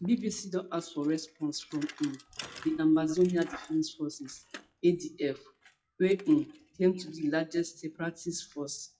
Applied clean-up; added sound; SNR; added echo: classical method log-MMSE.